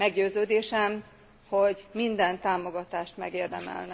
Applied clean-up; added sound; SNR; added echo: none; none; none; none.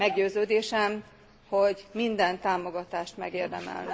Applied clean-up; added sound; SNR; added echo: none; Growling; 17 dB; none.